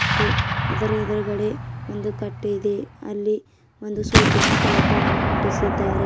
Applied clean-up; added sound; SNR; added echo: none; Explosion; -4 dB; none.